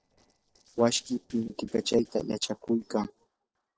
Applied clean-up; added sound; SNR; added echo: neural separator model SepFormer DNS4.